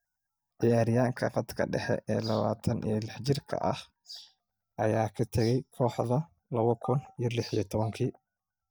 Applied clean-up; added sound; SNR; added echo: neural mask model DeepFilterNet 3.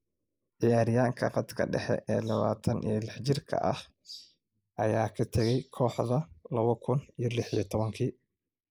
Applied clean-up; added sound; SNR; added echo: neural mask model Resemble Enhance denoiser.